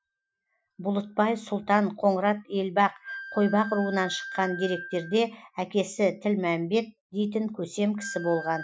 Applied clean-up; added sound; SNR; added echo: classical method Wiener filter.